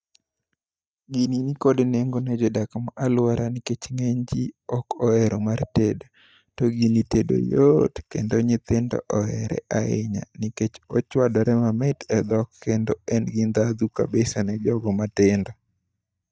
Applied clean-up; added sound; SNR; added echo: neural mask model DeepFilterNet 3.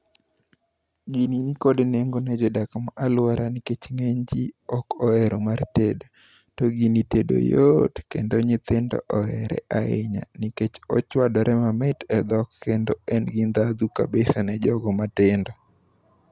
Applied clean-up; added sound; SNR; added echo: none; none; none; none.